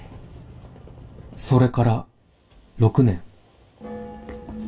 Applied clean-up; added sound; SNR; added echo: none; none; none; reverberation time 0.2 s.